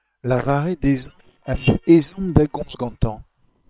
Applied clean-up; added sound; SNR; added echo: neural separator model SepFormer WHAM!.